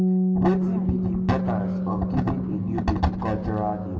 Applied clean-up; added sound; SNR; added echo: none; Bass guitar; -1 dB; reverberation time 2.1 s.